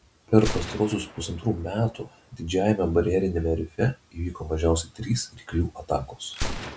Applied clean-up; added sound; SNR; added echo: none; Gunshot, gunfire; 12 dB; none.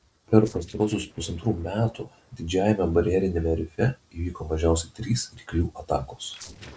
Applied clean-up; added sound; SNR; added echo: neural separator model SepFormer DNS4.